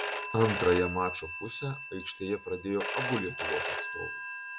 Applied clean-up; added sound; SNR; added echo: none; Telephone; -3 dB; none.